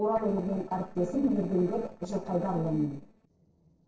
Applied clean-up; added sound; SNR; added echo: neural separator model SepFormer DNS4.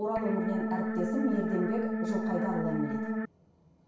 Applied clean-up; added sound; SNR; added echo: none; Organ; -2 dB; reverberation time 0.6 s.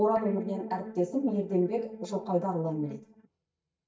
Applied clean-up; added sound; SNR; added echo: neural mask model DeepFilterNet 3.